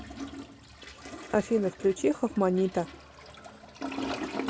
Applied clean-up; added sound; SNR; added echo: none; Toilet flush; 9 dB; none.